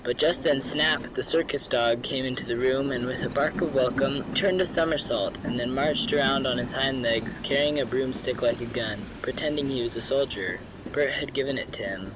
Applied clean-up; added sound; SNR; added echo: none; Train; 9 dB; none.